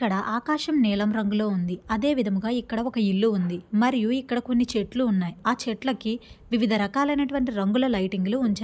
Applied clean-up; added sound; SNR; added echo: none; none; none; none.